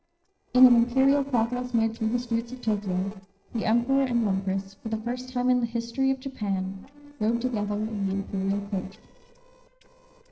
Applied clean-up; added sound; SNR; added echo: neural separator model SepFormer DNS4.